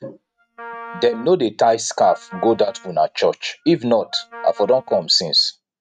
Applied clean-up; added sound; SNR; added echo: neural mask model RNNoise.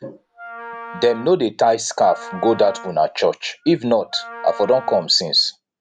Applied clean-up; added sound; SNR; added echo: none; Wind instrument, woodwind instrument; 16 dB; none.